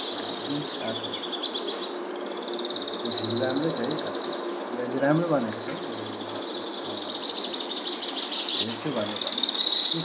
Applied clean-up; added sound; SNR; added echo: none; Bird vocalization, bird call, bird song; -2 dB; none.